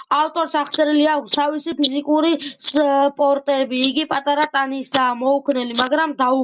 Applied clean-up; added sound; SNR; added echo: neural mask model Resemble Enhance denoiser.